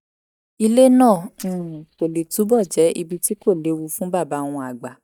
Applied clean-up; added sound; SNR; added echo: neural mask model DeepFilterNet 3.